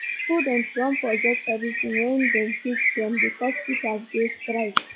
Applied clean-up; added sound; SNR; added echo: classical method log-MMSE.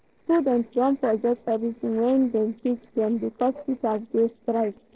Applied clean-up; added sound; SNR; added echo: neural separator model SepFormer DNS4.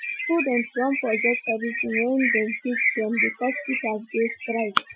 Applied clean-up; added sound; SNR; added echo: classical method Wiener filter.